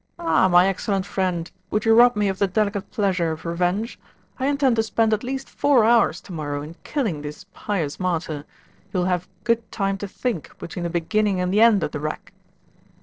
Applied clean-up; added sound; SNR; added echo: neural separator model SepFormer DNS4.